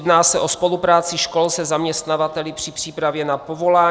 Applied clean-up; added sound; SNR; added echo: none; none; none; none.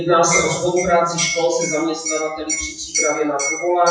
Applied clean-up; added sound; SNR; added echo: classical method WPE with log-MMSE.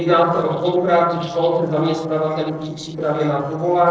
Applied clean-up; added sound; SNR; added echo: neural separator model SepFormer DNS4.